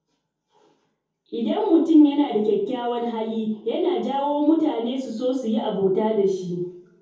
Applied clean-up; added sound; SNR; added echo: none; none; none; reverberation time 0.6 s.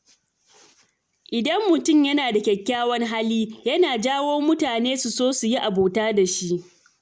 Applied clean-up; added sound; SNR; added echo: none; none; none; none.